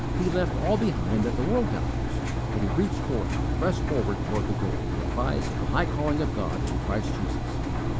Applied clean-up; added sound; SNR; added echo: none; Engine; -3 dB; none.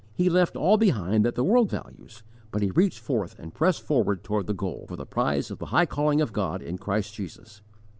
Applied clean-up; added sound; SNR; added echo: none; none; none; none.